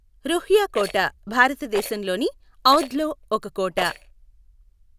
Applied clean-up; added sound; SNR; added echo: none; Rattle; 15 dB; none.